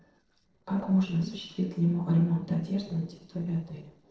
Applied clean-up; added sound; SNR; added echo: neural separator model SepFormer DNS4.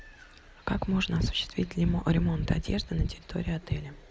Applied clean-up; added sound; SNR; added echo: none; none; none; none.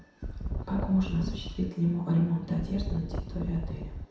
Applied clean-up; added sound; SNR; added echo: none; Wind; 4 dB; reverberation time 0.7 s.